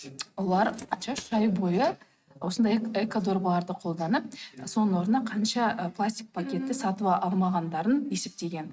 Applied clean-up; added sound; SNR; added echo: neural mask model RNNoise.